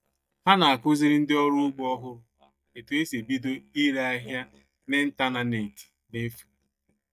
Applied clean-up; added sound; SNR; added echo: neural mask model DeepFilterNet 3.